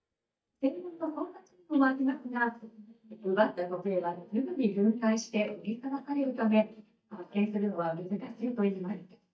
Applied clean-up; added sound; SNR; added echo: neural mask model DeepFilterNet 3.